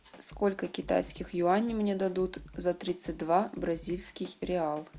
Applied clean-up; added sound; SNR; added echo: none; Drum kit; 19 dB; none.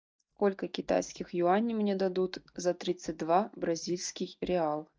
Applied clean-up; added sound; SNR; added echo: neural mask model DeepFilterNet 3.